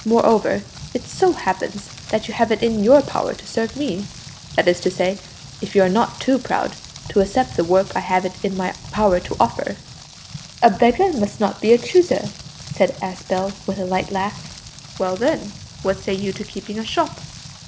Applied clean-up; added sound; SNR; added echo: none; Rain; 16 dB; none.